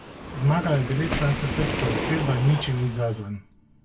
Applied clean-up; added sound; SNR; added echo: none; Waves, surf; 5 dB; reverberation time 0.2 s.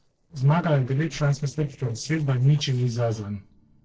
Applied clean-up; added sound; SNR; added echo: neural separator model SepFormer DNS4.